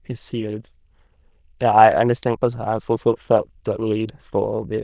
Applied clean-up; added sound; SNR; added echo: neural diffusion model UNIVERSE++.